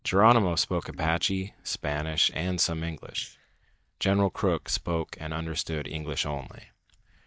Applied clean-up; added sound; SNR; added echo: neural mask model DeepFilterNet 3.